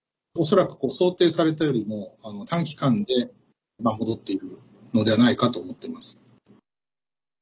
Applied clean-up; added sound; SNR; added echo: none; none; none; none.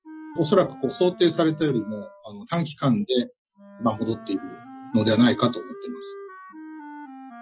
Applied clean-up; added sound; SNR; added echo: classical method Wiener filter.